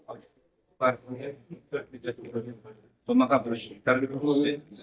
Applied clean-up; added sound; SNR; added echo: neural mask model DeepFilterNet 3.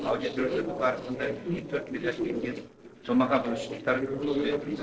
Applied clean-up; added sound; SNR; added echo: neural separator model SepFormer DNS4.